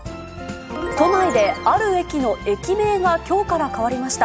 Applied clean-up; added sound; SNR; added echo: none; none; none; none.